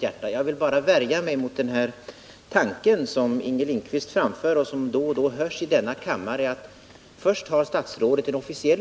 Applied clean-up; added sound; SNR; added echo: none; none; none; none.